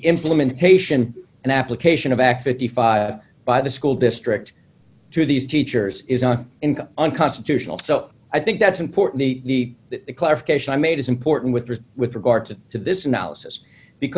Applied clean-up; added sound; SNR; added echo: none; none; none; none.